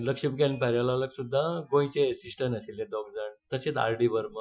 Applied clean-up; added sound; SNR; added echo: classical method Wiener filter.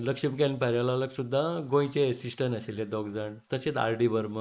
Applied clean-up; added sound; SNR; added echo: neural mask model Resemble Enhance denoiser.